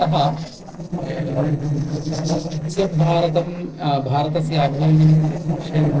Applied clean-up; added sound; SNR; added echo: neural separator model SepFormer DNS4.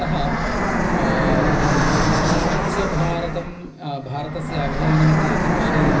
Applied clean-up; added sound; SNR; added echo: none; Fixed-wing aircraft, airplane; -4 dB; reverberation time 0.4 s.